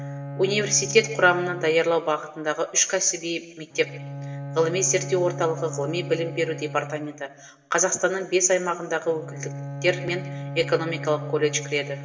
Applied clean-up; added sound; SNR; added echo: none; Bowed string instrument; 11 dB; reverberation time 0.9 s.